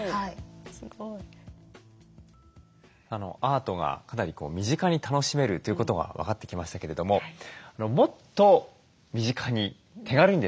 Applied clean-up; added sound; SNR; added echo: none; none; none; none.